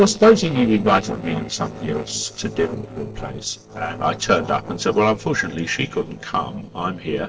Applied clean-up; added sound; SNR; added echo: neural separator model SepFormer DNS4.